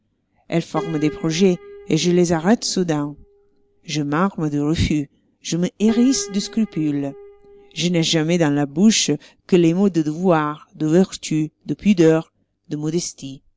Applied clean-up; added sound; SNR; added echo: none; Piano; 19 dB; none.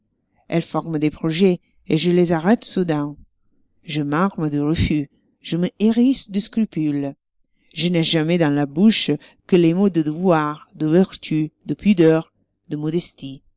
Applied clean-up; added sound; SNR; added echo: neural mask model Resemble Enhance denoiser.